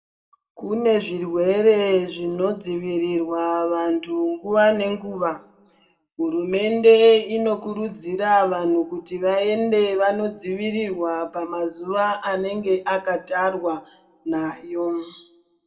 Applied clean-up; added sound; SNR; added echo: none; none; none; reverberation time 0.5 s.